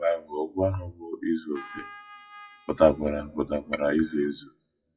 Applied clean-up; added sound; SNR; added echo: classical method WPE with log-MMSE.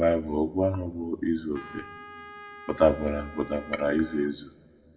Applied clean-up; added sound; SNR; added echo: none; Trumpet; 18 dB; reverberation time 1.3 s.